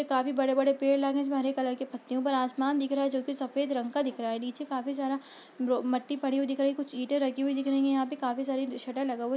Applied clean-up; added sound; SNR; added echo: none; none; none; none.